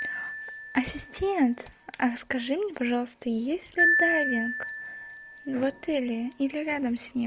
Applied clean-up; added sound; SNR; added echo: none; Marimba, xylophone; 3 dB; none.